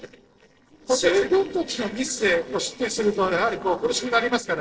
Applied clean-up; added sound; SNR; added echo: neural separator model SepFormer DNS4.